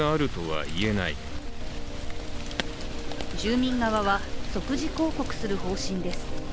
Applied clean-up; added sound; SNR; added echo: none; Rain; 1 dB; none.